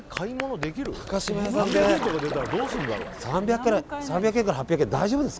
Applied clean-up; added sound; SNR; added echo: none; Splash, splatter; 9 dB; none.